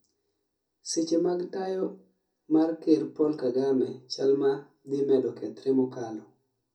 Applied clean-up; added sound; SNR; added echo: none; none; none; reverberation time 0.3 s.